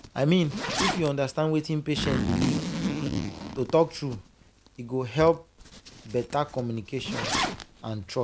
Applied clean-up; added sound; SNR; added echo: none; Zipper (clothing); 5 dB; none.